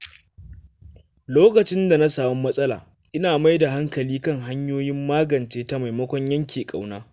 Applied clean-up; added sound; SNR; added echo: none; none; none; none.